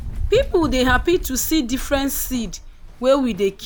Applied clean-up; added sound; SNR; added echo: none; Run; 8 dB; none.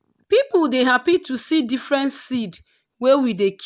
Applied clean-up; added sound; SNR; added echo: none; none; none; none.